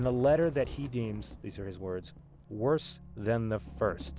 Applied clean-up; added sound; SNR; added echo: none; Thunder / Rain; 17 dB; none.